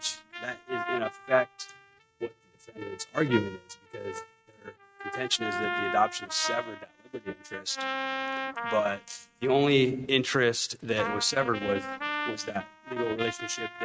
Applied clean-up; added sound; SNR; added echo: neural mask model RNNoise.